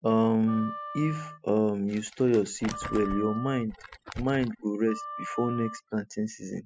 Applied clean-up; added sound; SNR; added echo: classical method spectral subtraction.